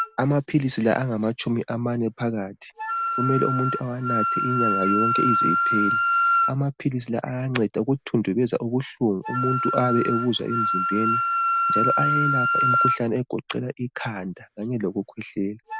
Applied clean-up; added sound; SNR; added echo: none; Wind instrument, woodwind instrument; 1 dB; none.